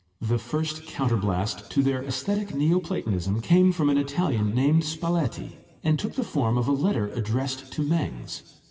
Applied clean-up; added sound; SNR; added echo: none; none; none; reverberation time 1.4 s.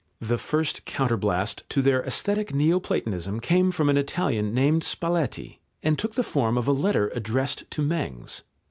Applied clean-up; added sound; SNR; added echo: none; none; none; none.